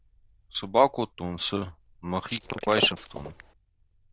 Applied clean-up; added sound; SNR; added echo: neural diffusion model UNIVERSE++.